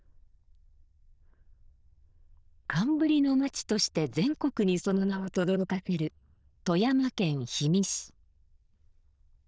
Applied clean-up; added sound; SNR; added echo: neural diffusion model UNIVERSE++.